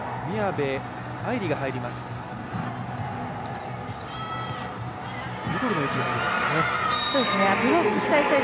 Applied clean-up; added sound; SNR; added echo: none; none; none; none.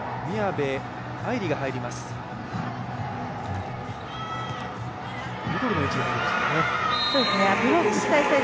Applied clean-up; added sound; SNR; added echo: none; Breathing; 10 dB; none.